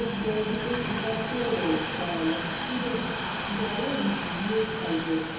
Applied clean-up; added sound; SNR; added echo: none; Train; 2 dB; reverberation time 1.1 s.